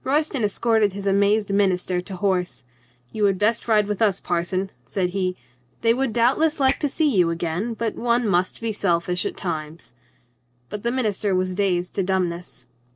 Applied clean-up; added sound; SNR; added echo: neural separator model SepFormer DNS4.